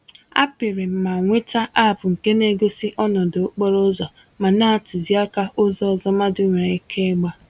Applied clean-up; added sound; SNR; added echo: none; none; none; none.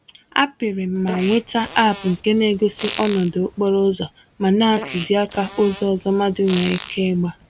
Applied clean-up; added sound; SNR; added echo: none; Fart; 13 dB; none.